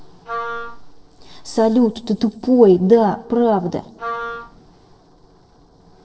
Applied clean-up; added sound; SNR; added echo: neural separator model SepFormer DNS4.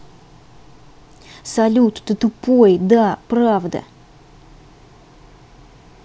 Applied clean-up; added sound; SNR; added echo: none; none; none; none.